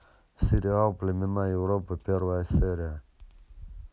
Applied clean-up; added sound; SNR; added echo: none; none; none; none.